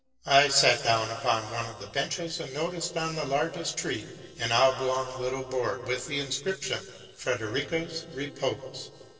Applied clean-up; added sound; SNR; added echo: neural separator model SepFormer DNS4.